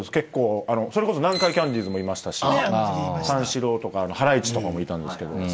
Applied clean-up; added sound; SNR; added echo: none; none; none; none.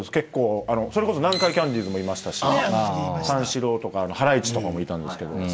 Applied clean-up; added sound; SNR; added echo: none; Accelerating, revving, vroom / Car + Cutlery, silverware; 16 dB; none.